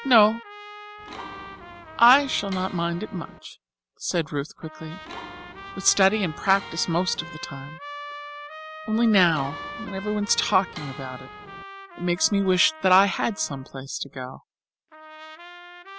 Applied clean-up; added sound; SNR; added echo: none; Trumpet + Mechanisms; 14 dB; none.